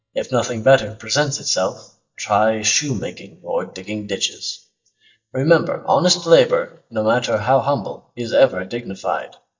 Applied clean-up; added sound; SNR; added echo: neural mask model DeepFilterNet 3.